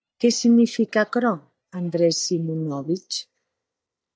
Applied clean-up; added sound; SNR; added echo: neural mask model DeepFilterNet 3.